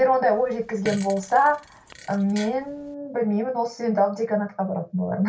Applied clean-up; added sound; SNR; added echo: none; Fart; 17 dB; reverberation time 0.2 s.